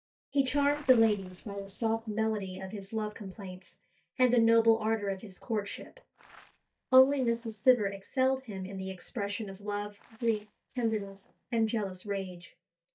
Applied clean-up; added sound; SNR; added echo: neural mask model DeepFilterNet 3.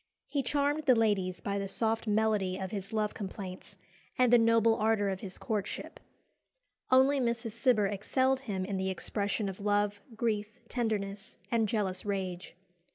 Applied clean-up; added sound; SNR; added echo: none; none; none; none.